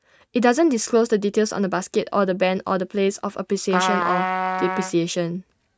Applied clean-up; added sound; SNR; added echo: neural mask model RNNoise.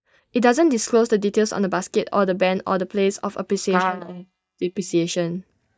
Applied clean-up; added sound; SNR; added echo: neural mask model DeepFilterNet 3.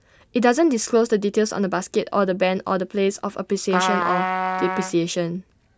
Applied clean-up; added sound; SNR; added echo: none; Trumpet; 3 dB; none.